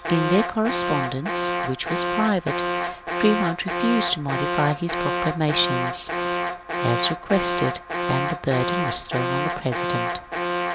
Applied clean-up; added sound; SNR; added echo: none; Alarm; 1 dB; none.